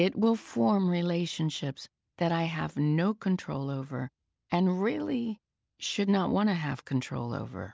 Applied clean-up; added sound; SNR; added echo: none; none; none; none.